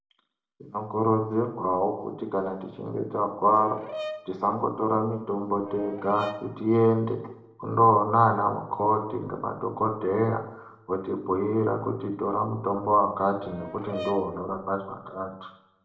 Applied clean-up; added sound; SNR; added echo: none; Brass instrument; 13 dB; reverberation time 0.7 s.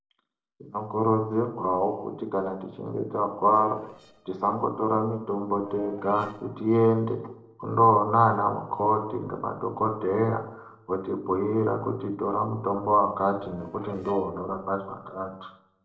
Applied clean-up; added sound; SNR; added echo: neural separator model SepFormer DNS4.